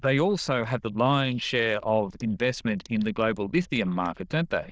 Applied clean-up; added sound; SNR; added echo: neural diffusion model UNIVERSE++.